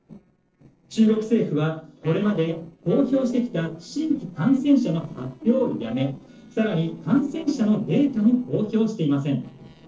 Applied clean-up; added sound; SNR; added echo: neural separator model SepFormer DNS4.